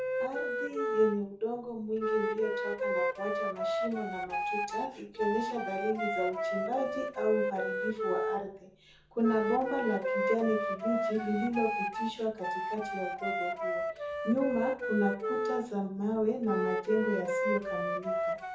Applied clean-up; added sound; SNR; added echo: none; Wind instrument, woodwind instrument; 0 dB; reverberation time 0.5 s.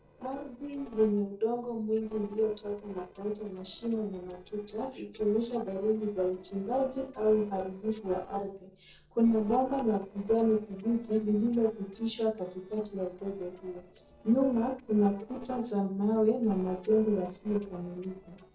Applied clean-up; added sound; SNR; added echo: neural separator model SepFormer DNS4.